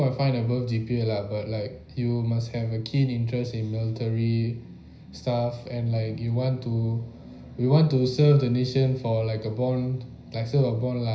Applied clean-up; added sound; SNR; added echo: none; none; none; reverberation time 0.5 s.